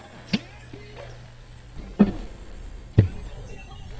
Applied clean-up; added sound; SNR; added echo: neural mask model DeepFilterNet 3.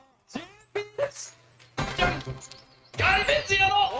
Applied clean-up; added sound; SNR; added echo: neural mask model RNNoise.